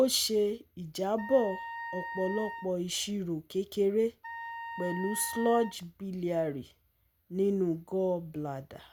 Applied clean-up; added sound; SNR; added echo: none; Wind instrument, woodwind instrument; 10 dB; none.